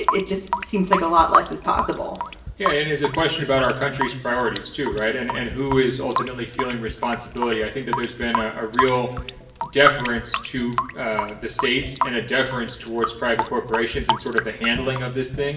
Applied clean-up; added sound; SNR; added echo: none; Drip / Sink (filling or washing) / Water tap, faucet; 5 dB; reverberation time 0.8 s.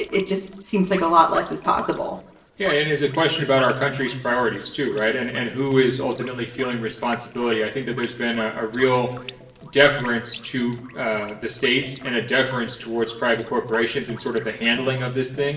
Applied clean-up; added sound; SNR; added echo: neural separator model SepFormer DNS4.